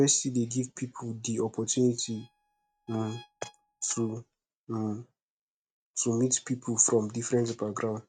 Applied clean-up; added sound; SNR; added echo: neural mask model RNNoise.